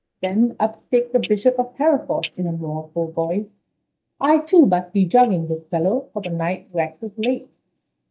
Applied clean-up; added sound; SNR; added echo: neural mask model DeepFilterNet 3.